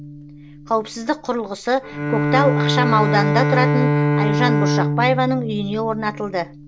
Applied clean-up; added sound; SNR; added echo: none; Bowed string instrument; -1 dB; none.